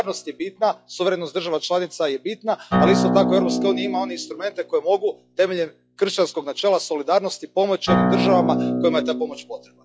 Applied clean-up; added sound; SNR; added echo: classical method log-MMSE.